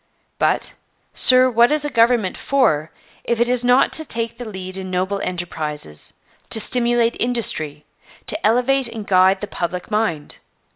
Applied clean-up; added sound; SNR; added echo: none; none; none; none.